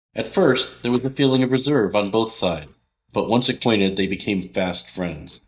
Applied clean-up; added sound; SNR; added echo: neural mask model DeepFilterNet 3.